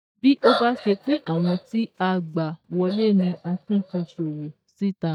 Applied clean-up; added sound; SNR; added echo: neural mask model DeepFilterNet 3.